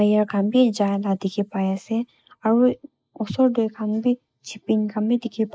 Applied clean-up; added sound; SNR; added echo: neural mask model Resemble Enhance denoiser.